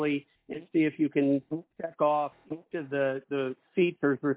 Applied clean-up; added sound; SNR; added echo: neural mask model DeepFilterNet 3.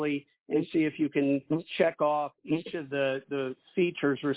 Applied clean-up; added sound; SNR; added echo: neural mask model Resemble Enhance denoiser.